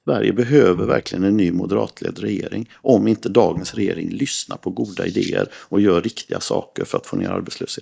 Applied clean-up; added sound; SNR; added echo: neural mask model DeepFilterNet 3.